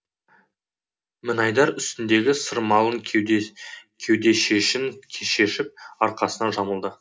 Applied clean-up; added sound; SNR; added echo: none; none; none; reverberation time 0.3 s.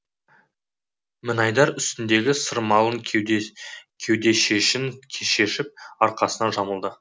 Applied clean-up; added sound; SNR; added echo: none; none; none; none.